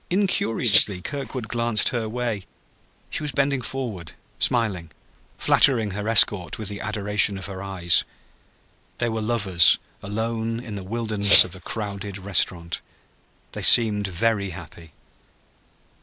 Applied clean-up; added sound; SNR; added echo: neural mask model Resemble Enhance denoiser.